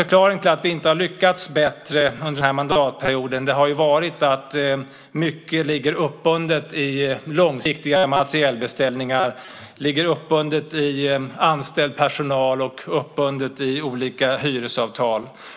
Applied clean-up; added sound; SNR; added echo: none; none; none; none.